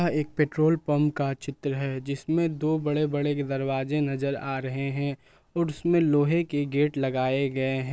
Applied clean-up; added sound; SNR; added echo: none; none; none; none.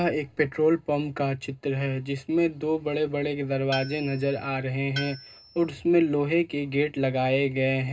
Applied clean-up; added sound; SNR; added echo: none; Tools; 13 dB; reverberation time 0.2 s.